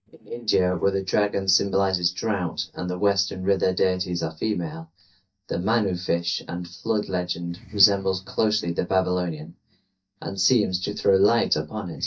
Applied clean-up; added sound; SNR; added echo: neural mask model DeepFilterNet 3.